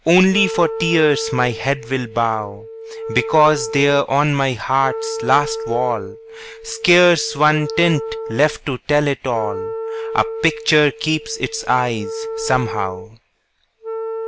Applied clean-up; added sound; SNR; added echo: none; Wind instrument, woodwind instrument; 10 dB; none.